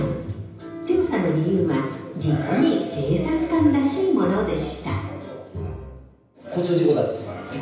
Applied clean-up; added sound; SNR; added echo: none; none; none; reverberation time 0.9 s.